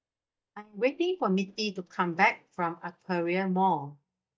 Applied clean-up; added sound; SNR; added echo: neural mask model DeepFilterNet 3.